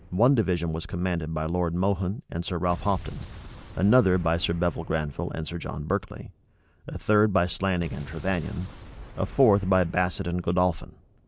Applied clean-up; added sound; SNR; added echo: none; Explosion; 18 dB; none.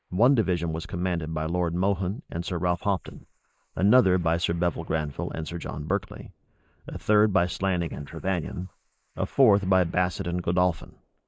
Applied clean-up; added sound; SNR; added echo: neural mask model Resemble Enhance denoiser.